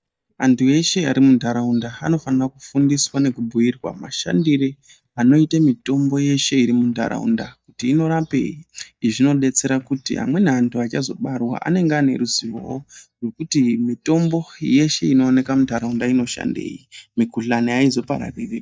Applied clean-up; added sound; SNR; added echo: neural mask model DeepFilterNet 3.